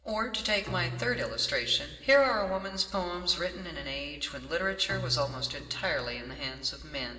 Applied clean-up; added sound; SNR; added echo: none; Bowed string instrument; 14 dB; reverberation time 1.8 s.